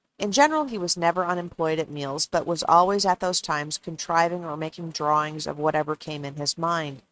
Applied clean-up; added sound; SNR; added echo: neural mask model RNNoise.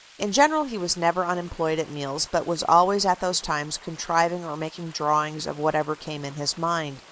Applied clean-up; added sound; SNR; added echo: neural mask model Resemble Enhance denoiser.